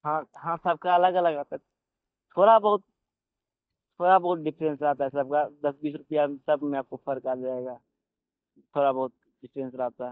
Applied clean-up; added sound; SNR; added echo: neural mask model DeepFilterNet 3.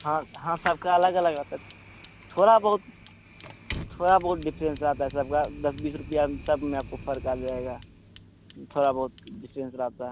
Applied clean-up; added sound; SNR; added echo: none; Fire; 14 dB; none.